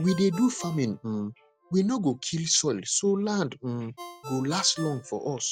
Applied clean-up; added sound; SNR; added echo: none; Ringtone; 19 dB; none.